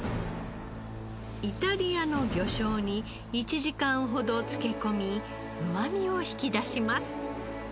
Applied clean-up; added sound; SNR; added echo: none; none; none; none.